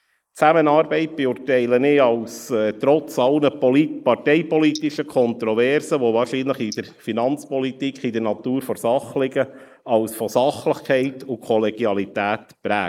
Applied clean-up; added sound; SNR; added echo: neural mask model Resemble Enhance denoiser.